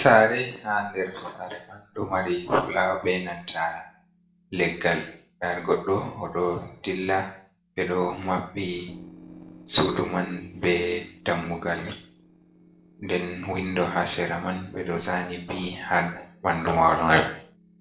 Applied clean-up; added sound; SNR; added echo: neural separator model SepFormer DNS4.